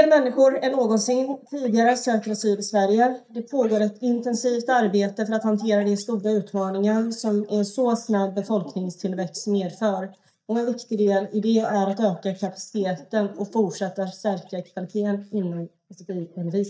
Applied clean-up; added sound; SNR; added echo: neural mask model DeepFilterNet 3.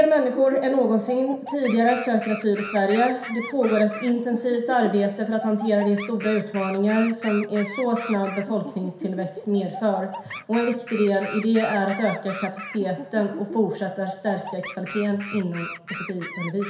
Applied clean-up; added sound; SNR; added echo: none; Animal; 13 dB; reverberation time 0.7 s.